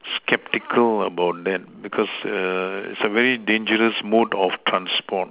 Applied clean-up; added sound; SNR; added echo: none; none; none; none.